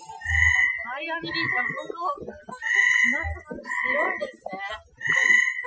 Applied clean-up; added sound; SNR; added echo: classical method Wiener filter.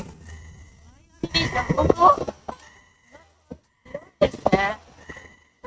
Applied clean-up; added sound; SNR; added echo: neural mask model RNNoise.